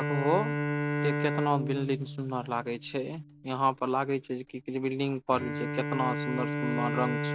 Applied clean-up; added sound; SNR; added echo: none; Bowed string instrument; 2 dB; none.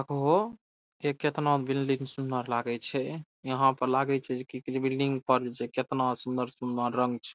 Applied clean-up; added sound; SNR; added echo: none; none; none; none.